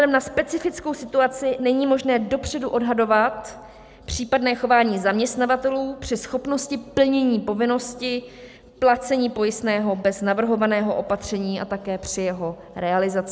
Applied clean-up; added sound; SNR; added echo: none; none; none; none.